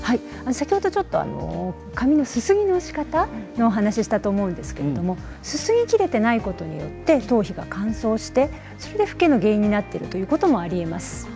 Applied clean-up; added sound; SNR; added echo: none; none; none; none.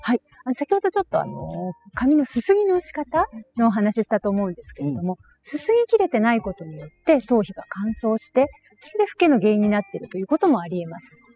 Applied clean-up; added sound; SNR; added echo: classical method spectral subtraction.